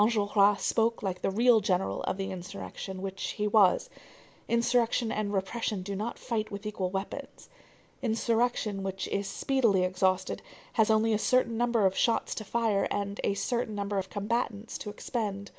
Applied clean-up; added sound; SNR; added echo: none; none; none; none.